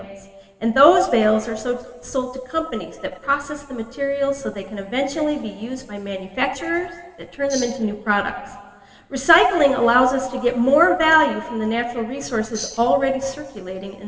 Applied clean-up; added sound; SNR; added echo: none; Tambourine; 11 dB; reverberation time 1.8 s.